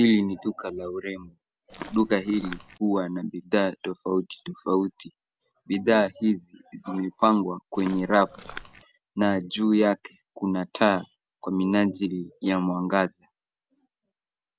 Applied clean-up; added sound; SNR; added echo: none; Walk, footsteps; 16 dB; none.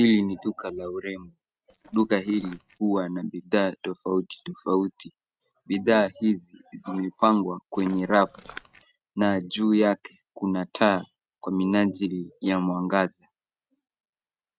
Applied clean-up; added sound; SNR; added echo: neural mask model RNNoise.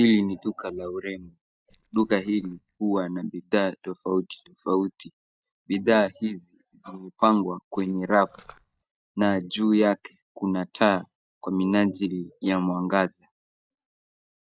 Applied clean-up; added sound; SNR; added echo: neural mask model DeepFilterNet 3.